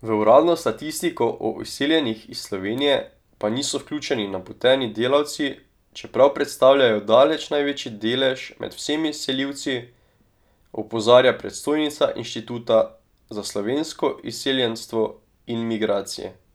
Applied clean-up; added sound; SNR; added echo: none; none; none; none.